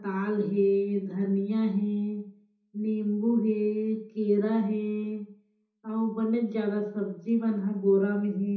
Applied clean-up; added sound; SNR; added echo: none; none; none; reverberation time 0.6 s.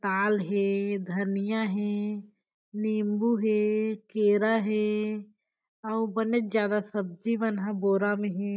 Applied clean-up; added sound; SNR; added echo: none; none; none; none.